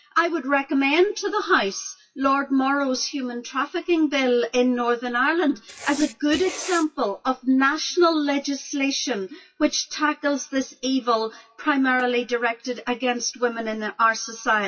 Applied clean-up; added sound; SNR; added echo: classical method WPE with log-MMSE.